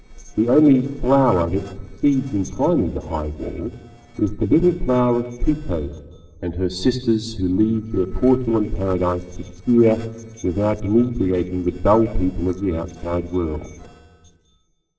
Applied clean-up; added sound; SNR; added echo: neural separator model SepFormer DNS4.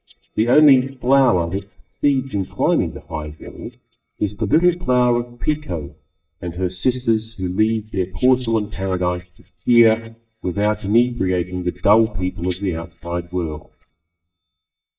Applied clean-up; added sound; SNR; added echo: neural mask model DeepFilterNet 3.